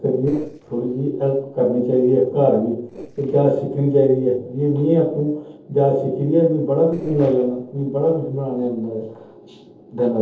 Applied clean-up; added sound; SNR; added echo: neural separator model SepFormer DNS4.